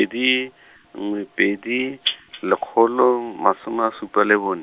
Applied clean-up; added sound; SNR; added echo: none; none; none; none.